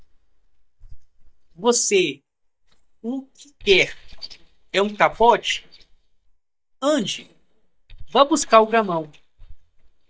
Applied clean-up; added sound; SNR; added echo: neural mask model DeepFilterNet 3.